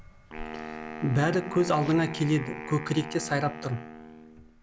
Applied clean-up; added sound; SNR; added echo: none; Wind instrument, woodwind instrument; 11 dB; none.